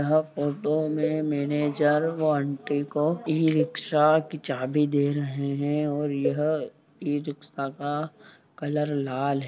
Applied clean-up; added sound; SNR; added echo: none; Cowbell; 13 dB; none.